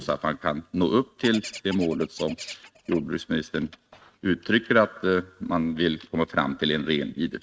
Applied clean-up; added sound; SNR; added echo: neural mask model RNNoise.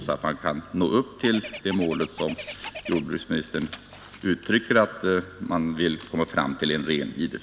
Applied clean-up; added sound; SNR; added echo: none; Bird; 10 dB; none.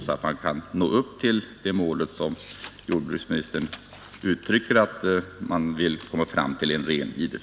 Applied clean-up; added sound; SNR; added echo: none; none; none; none.